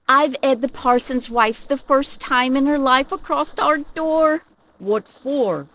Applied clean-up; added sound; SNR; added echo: neural separator model SepFormer DNS4.